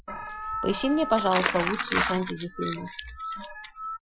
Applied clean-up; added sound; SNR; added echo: classical method Wiener filter.